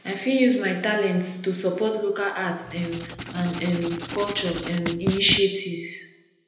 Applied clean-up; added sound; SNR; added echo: none; Writing; 7 dB; reverberation time 0.7 s.